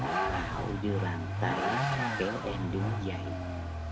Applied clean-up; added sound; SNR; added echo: none; Vehicle; -5 dB; none.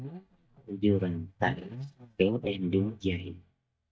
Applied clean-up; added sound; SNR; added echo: neural mask model DeepFilterNet 3.